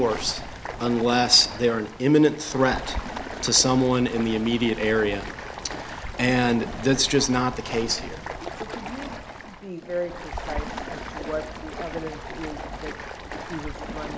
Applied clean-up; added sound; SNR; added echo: none; Stream; 10 dB; none.